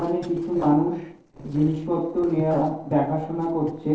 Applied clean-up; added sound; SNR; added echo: neural separator model SepFormer DNS4.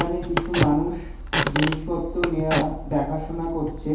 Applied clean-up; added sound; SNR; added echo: none; Squeak / Wood; 2 dB; reverberation time 2.4 s.